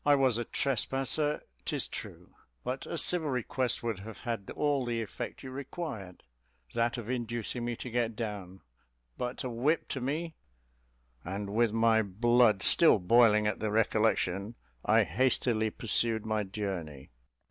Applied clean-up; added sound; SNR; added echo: none; none; none; none.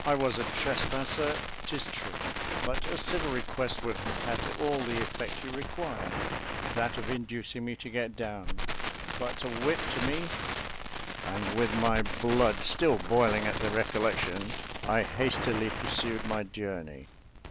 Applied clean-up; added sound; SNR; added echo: none; Crackle; 3 dB; none.